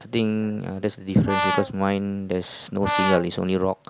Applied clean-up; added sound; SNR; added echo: none; Brass instrument; 3 dB; none.